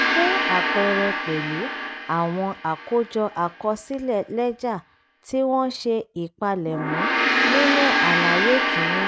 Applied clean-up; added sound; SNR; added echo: none; Gong; 0 dB; none.